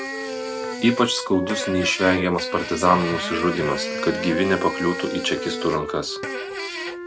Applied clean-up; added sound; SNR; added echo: none; Fart + Wind instrument, woodwind instrument; 6 dB; none.